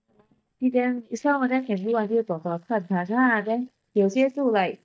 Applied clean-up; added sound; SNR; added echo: neural mask model DeepFilterNet 3.